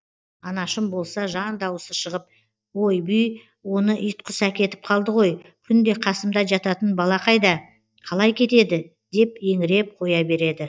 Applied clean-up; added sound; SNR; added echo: neural mask model DeepFilterNet 3.